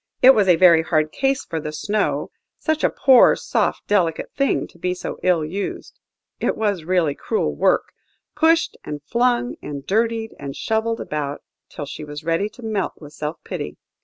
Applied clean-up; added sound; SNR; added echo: none; none; none; none.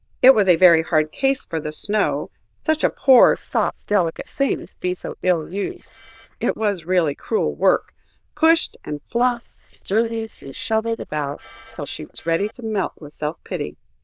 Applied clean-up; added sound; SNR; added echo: neural diffusion model UNIVERSE++.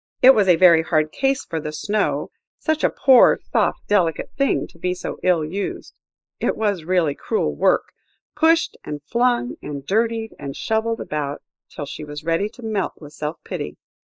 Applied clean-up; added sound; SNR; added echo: neural mask model Resemble Enhance denoiser.